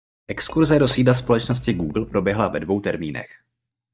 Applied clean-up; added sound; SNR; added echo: neural mask model DeepFilterNet 3.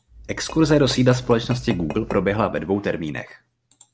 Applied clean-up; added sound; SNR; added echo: none; Tap / Glass; 15 dB; none.